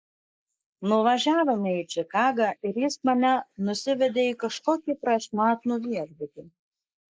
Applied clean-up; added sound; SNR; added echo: neural mask model Resemble Enhance denoiser.